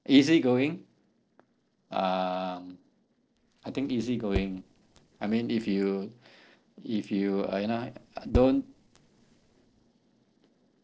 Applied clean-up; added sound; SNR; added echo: neural separator model SepFormer DNS4.